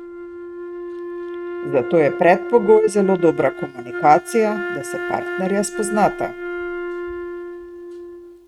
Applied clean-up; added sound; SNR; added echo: neural mask model RNNoise.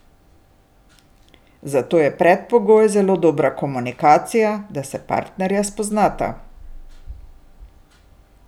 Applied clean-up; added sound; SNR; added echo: none; none; none; none.